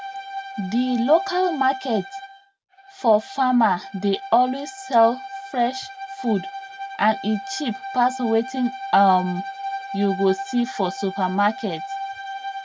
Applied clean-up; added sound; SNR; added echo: none; Bowed string instrument; 10 dB; none.